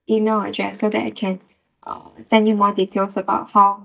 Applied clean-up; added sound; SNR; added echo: neural mask model DeepFilterNet 3.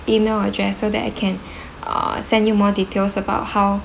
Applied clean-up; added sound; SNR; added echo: none; none; none; none.